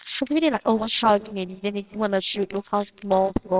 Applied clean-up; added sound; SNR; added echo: neural separator model SepFormer WHAMR!.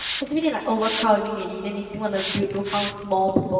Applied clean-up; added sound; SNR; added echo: none; Hiss; 11 dB; reverberation time 2.5 s.